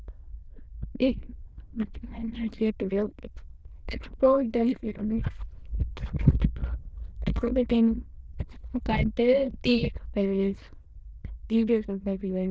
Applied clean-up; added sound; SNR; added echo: neural diffusion model UNIVERSE++.